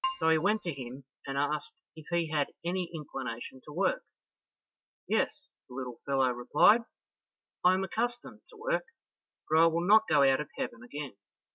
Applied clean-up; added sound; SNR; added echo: neural mask model RNNoise.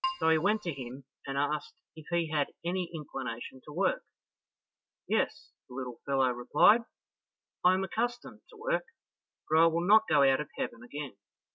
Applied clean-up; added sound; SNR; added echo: none; Keyboard (musical); 7 dB; none.